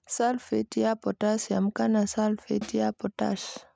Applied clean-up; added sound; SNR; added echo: neural mask model RNNoise.